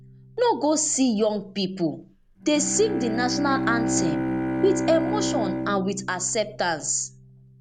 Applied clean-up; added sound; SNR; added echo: none; Bowed string instrument; 4 dB; none.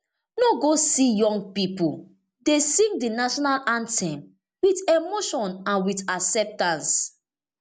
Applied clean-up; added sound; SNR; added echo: none; none; none; none.